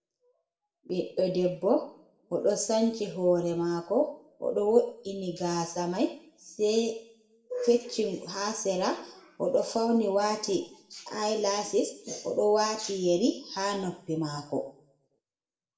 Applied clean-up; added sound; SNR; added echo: none; none; none; reverberation time 0.5 s.